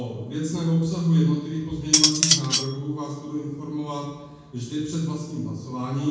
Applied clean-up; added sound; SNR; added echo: none; Cutlery, silverware; -4 dB; reverberation time 1.1 s.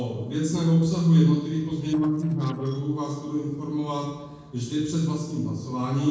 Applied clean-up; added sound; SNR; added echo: neural separator model SepFormer DNS4.